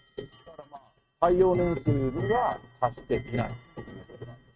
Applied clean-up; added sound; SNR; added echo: neural mask model RNNoise.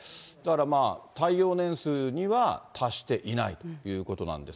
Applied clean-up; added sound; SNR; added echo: none; none; none; none.